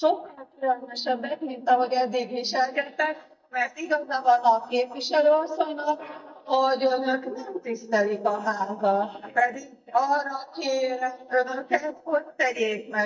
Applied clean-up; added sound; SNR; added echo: neural mask model DeepFilterNet 3.